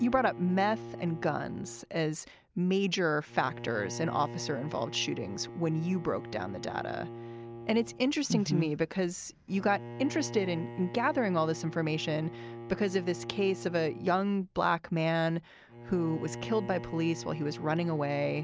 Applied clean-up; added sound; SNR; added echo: none; Bowed string instrument; 13 dB; none.